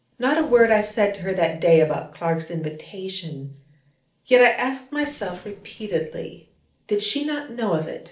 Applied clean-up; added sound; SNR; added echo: neural separator model SepFormer DNS4.